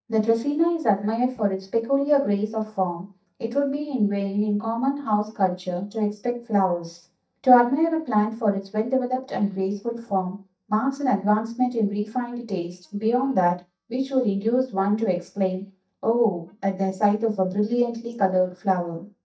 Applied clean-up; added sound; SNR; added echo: neural mask model DeepFilterNet 3.